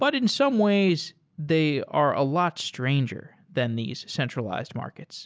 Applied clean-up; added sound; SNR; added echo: none; none; none; none.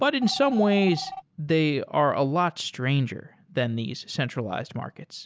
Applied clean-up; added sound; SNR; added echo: none; Telephone; 17 dB; none.